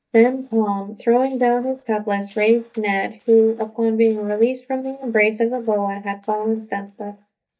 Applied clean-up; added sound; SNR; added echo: neural mask model DeepFilterNet 3.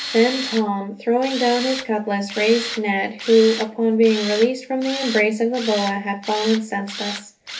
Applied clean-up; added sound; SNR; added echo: none; Tools; 11 dB; reverberation time 0.3 s.